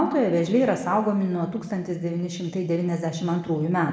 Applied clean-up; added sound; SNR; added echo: none; none; none; reverberation time 1.0 s.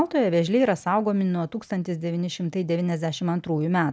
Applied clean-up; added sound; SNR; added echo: none; none; none; none.